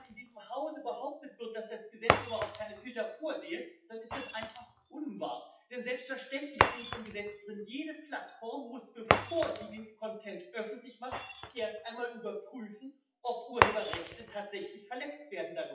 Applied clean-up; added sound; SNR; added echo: classical method WPE with log-MMSE.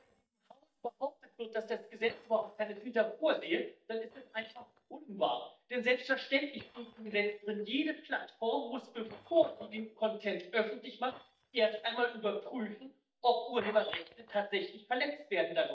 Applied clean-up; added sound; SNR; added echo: neural mask model DeepFilterNet 3.